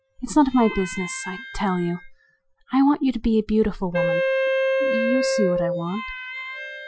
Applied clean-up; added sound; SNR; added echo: classical method Wiener filter.